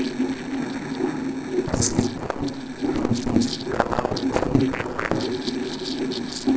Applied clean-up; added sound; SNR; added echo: neural separator model SepFormer DNS4.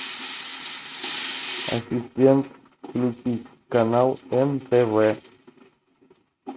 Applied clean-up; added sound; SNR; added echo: neural mask model RNNoise.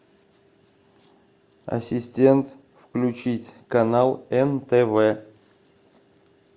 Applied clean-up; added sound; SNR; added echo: none; none; none; none.